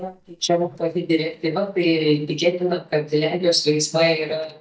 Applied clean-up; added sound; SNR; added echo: neural mask model DeepFilterNet 3.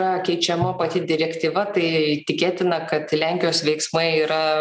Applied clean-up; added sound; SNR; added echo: none; none; none; none.